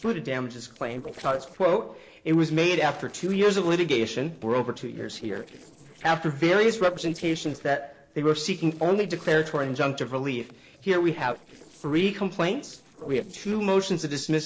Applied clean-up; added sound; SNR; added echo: neural separator model SepFormer DNS4.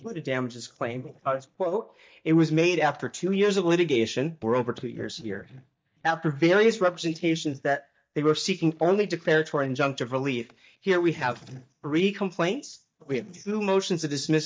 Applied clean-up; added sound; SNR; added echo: neural mask model DeepFilterNet 3.